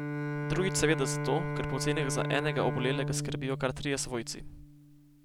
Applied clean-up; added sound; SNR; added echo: none; Bowed string instrument; 2 dB; none.